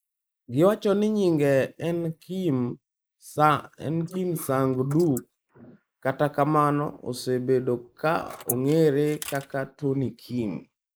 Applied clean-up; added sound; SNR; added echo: neural mask model Resemble Enhance denoiser.